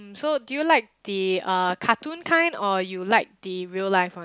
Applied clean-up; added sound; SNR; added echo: none; none; none; none.